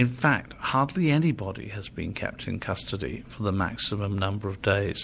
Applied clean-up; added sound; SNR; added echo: none; none; none; none.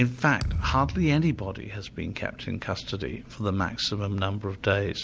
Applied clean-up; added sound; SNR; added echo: none; Thump, thud; 8 dB; none.